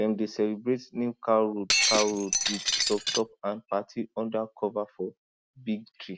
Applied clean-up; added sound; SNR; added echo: none; Shatter; -3 dB; none.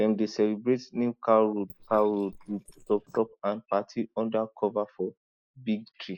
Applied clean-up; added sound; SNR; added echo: neural mask model Resemble Enhance denoiser.